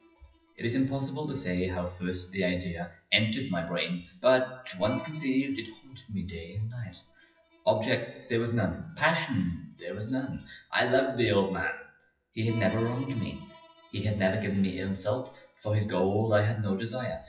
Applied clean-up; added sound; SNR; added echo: classical method WPE with log-MMSE.